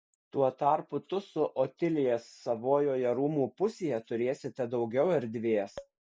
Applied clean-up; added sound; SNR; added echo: neural mask model Resemble Enhance denoiser.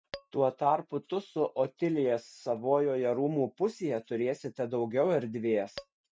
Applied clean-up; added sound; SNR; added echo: neural mask model RNNoise.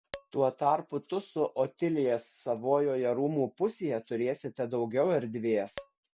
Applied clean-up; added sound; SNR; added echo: none; Tap / Glass; 14 dB; none.